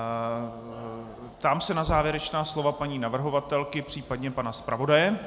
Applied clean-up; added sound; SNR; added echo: none; Knock; 13 dB; none.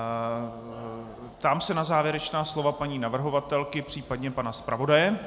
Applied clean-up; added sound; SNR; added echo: none; none; none; none.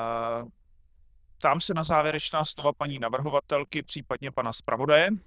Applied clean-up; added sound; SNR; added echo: neural diffusion model UNIVERSE++.